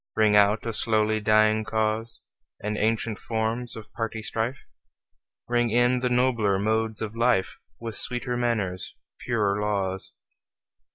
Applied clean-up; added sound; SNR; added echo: none; none; none; none.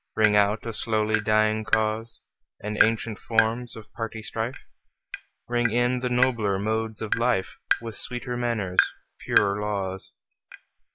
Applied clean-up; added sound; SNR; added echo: none; Tap; 5 dB; none.